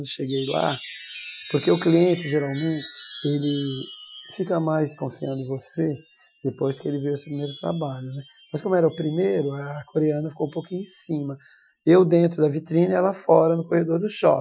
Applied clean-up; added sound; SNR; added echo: classical method Wiener filter.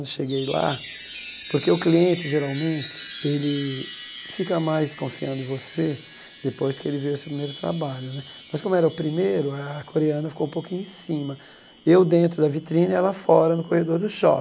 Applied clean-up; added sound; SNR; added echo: none; Chime; 10 dB; none.